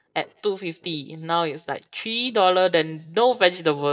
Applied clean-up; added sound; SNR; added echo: neural mask model DeepFilterNet 3.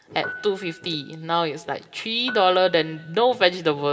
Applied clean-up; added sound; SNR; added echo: none; Piano; 16 dB; reverberation time 0.7 s.